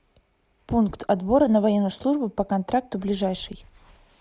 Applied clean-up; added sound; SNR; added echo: none; none; none; none.